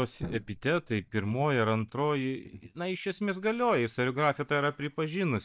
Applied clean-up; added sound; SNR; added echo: neural mask model DeepFilterNet 3.